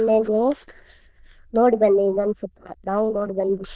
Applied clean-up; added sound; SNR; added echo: neural diffusion model UNIVERSE++.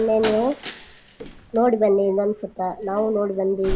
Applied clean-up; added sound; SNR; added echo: none; Slam; 13 dB; none.